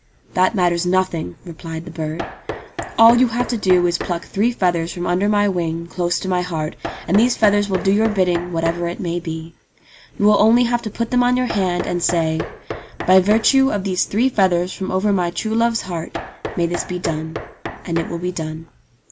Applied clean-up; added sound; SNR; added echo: none; Knock; 14 dB; none.